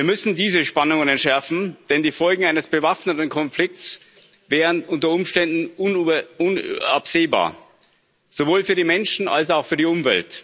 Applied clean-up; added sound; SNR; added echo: none; none; none; none.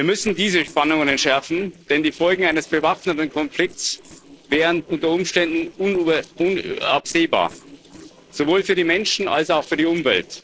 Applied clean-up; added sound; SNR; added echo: neural separator model SepFormer DNS4.